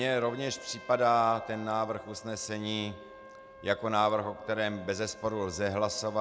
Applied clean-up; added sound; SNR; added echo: none; Trumpet; 20 dB; none.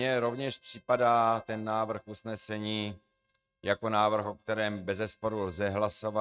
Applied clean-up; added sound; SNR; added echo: neural mask model RNNoise.